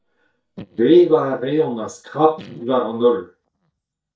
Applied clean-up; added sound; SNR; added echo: neural mask model DeepFilterNet 3.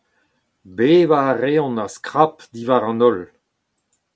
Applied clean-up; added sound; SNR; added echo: none; none; none; none.